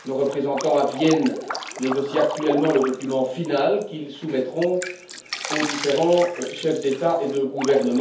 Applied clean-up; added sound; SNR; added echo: none; Drip; 11 dB; reverberation time 0.5 s.